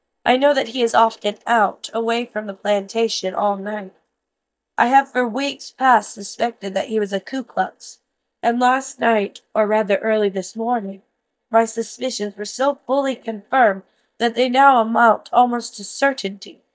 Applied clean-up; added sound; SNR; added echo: neural mask model DeepFilterNet 3.